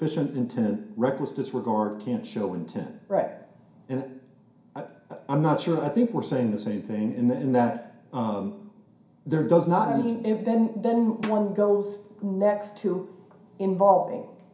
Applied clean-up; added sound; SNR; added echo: none; Drum; 16 dB; reverberation time 0.5 s.